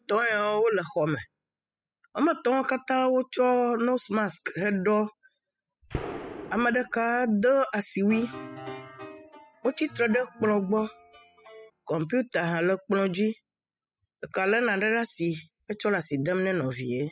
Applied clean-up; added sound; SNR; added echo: classical method spectral subtraction.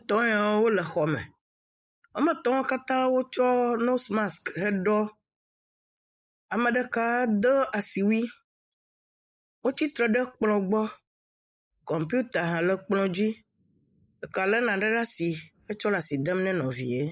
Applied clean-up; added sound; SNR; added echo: neural mask model Resemble Enhance denoiser.